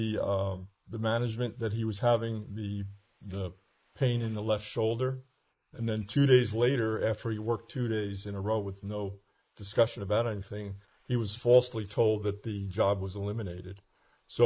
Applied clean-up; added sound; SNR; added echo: neural mask model Resemble Enhance denoiser.